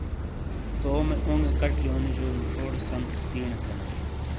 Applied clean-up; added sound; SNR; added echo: none; Car passing by / Idling / Accelerating, revving, vroom; -5 dB; none.